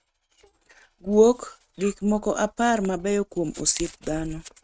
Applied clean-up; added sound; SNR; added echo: neural mask model RNNoise.